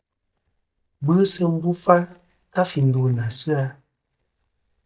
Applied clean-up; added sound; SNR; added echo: neural mask model DeepFilterNet 3.